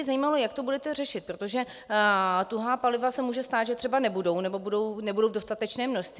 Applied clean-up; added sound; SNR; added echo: none; none; none; none.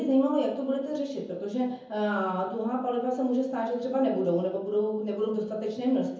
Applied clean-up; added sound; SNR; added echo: none; none; none; reverberation time 0.7 s.